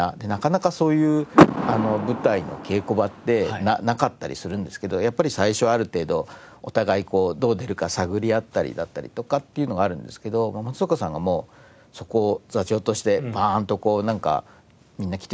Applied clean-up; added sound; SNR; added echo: none; Door / Car; -1 dB; none.